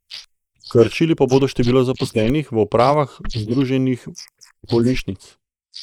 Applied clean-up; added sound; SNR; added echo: neural mask model Resemble Enhance denoiser.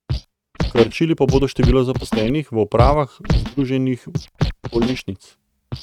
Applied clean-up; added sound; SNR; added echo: neural mask model RNNoise.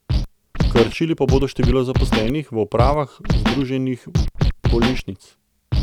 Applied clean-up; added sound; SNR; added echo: none; Scratching (performance technique); -1 dB; none.